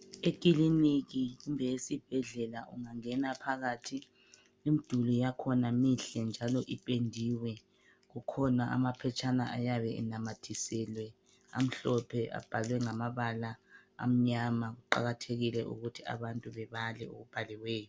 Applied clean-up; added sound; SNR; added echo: none; none; none; none.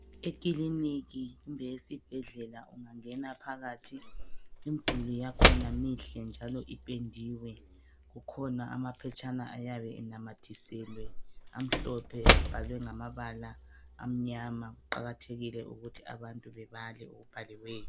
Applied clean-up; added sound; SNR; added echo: none; Slam / Wood; -5 dB; none.